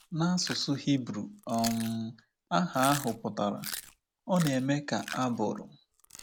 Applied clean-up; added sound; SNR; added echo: none; Chewing, mastication; 13 dB; none.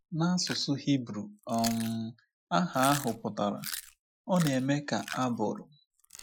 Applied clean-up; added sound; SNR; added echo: classical method Wiener filter.